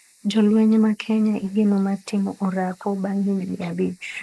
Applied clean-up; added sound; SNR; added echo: neural mask model Resemble Enhance denoiser.